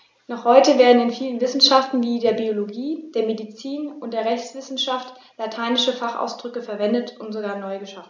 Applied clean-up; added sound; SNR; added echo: none; none; none; none.